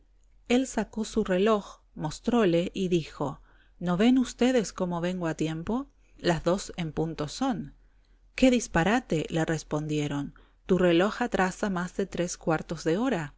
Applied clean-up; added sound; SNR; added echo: none; none; none; none.